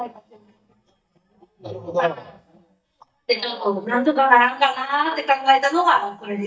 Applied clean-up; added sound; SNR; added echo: neural mask model DeepFilterNet 3.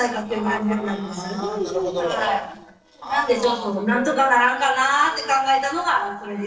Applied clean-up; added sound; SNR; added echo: neural separator model SepFormer DNS4.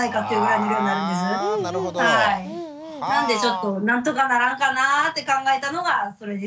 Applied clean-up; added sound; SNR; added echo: none; none; none; none.